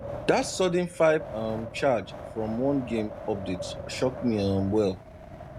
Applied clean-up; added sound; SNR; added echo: none; Wind; 11 dB; none.